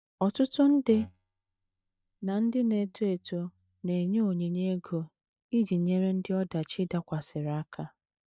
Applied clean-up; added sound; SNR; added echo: neural mask model DeepFilterNet 3.